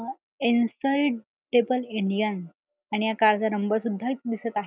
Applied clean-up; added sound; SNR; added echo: none; none; none; none.